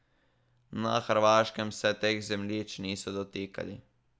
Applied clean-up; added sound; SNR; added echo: none; none; none; none.